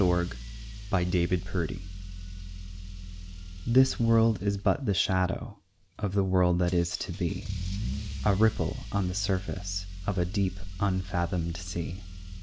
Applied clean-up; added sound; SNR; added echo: none; Engine starting / Accelerating, revving, vroom / Car; 9 dB; none.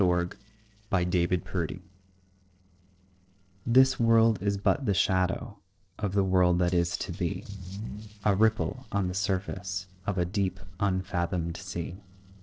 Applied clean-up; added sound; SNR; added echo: neural separator model SepFormer DNS4.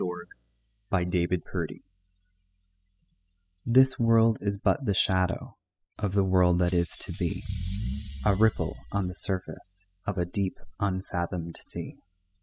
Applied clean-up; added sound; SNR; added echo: classical method spectral subtraction.